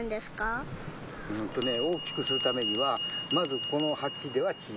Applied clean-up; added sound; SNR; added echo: none; Bell; -4 dB; none.